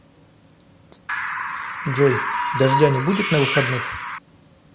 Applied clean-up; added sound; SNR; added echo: none; Bird; 0 dB; none.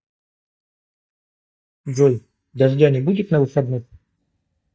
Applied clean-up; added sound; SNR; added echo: neural mask model DeepFilterNet 3.